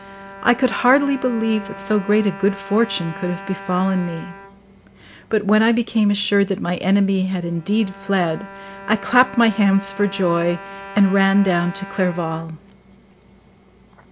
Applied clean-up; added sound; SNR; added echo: none; Bowed string instrument; 17 dB; none.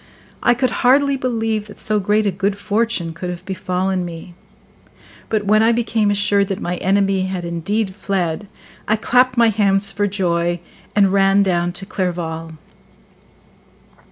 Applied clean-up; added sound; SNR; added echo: none; none; none; none.